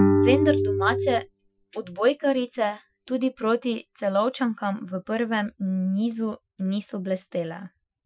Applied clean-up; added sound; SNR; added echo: classical method Wiener filter.